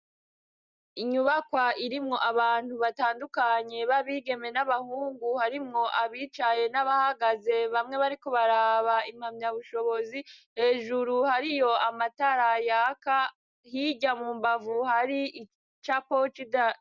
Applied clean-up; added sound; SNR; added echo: none; none; none; none.